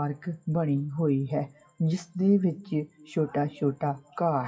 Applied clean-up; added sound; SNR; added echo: classical method WPE with log-MMSE.